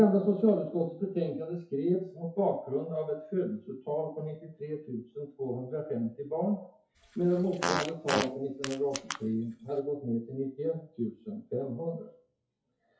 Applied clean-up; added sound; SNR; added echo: classical method WPE with log-MMSE.